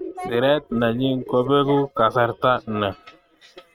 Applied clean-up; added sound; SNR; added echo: neural mask model RNNoise.